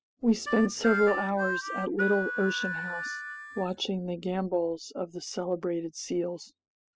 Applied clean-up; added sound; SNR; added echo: classical method spectral subtraction.